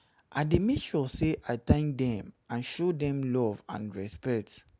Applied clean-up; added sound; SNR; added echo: none; none; none; none.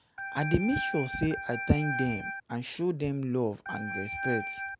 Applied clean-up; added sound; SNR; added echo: none; Organ; 5 dB; none.